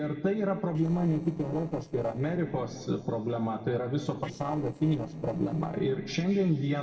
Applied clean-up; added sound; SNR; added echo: neural separator model SepFormer DNS4.